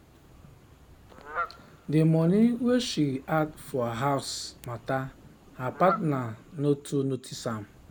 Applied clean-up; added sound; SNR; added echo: none; Fowl; 14 dB; none.